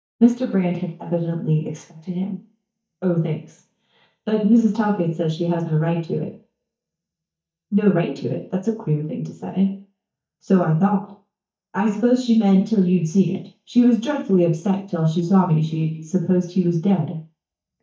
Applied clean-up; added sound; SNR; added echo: neural mask model DeepFilterNet 3.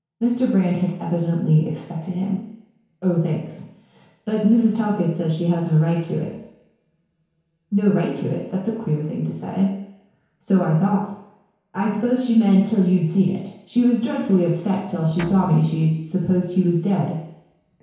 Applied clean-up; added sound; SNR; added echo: none; Guitar; 17 dB; reverberation time 1.0 s.